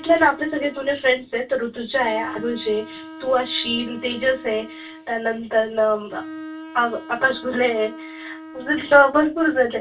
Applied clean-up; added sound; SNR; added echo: none; Bowed string instrument; 17 dB; reverberation time 0.2 s.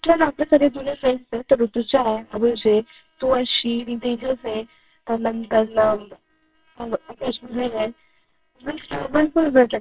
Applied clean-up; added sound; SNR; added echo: neural separator model SepFormer WHAMR!.